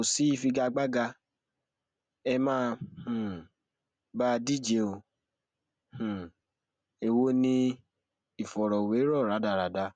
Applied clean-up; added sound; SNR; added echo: none; none; none; none.